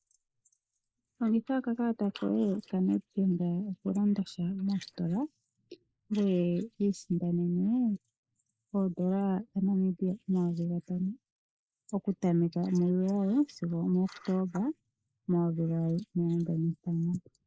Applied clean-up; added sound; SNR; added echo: neural mask model Resemble Enhance denoiser.